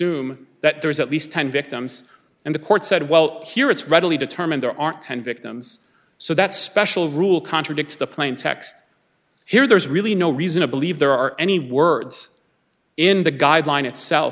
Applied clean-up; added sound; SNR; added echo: none; none; none; none.